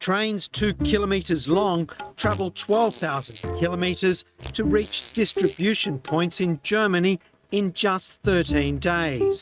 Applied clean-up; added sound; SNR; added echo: neural mask model RNNoise.